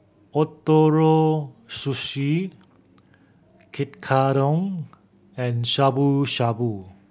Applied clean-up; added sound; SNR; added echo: none; none; none; none.